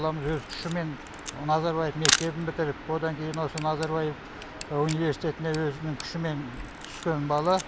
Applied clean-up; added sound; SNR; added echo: none; Camera; 8 dB; none.